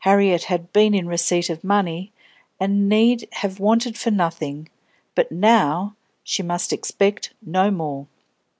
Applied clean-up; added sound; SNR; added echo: none; none; none; none.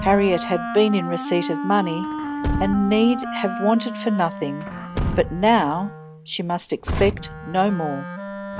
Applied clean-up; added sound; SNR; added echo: none; Wind instrument, woodwind instrument + Truck; 6 dB; none.